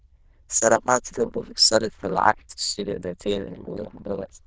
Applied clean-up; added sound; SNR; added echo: neural diffusion model UNIVERSE++.